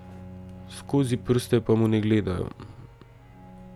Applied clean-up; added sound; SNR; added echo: none; Bowed string instrument; 19 dB; none.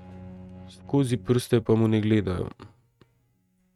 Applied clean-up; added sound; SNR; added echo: neural mask model RNNoise.